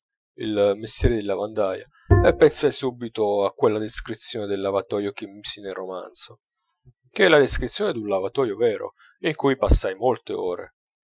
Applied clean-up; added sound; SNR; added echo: classical method Wiener filter.